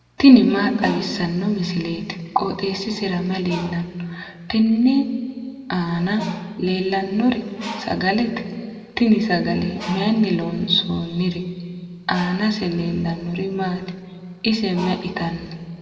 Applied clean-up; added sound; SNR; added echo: none; Bird; 20 dB; reverberation time 1.9 s.